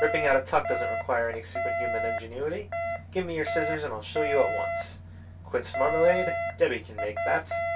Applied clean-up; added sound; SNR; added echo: none; Alarm; 3 dB; reverberation time 0.2 s.